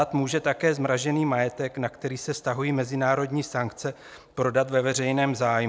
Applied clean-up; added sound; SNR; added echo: none; none; none; none.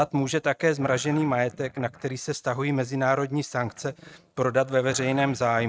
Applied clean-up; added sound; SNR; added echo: neural mask model RNNoise.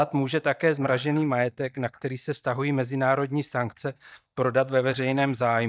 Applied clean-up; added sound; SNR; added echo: neural mask model DeepFilterNet 3.